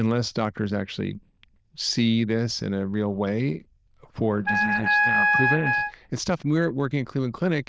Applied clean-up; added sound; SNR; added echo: neural diffusion model UNIVERSE++.